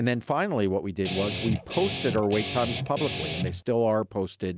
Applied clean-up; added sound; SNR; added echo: none; Guitar; 3 dB; none.